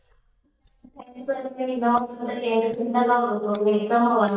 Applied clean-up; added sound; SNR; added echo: neural mask model DeepFilterNet 3.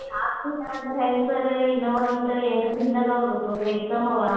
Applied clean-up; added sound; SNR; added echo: neural separator model SepFormer DNS4.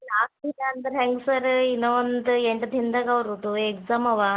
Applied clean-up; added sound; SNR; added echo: none; none; none; none.